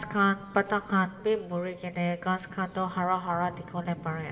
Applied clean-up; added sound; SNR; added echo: none; Thunder / Rain; 18 dB; reverberation time 1.4 s.